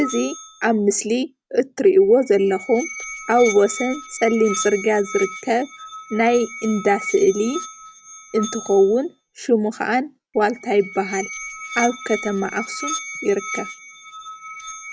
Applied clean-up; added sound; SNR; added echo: none; Musical instrument; 13 dB; none.